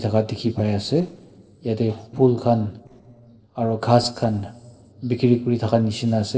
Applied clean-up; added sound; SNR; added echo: neural separator model SepFormer DNS4.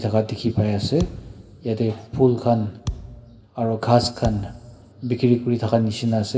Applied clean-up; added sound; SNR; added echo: none; Thump, thud; 12 dB; reverberation time 2.9 s.